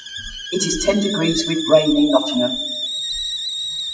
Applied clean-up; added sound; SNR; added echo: classical method WPE with log-MMSE.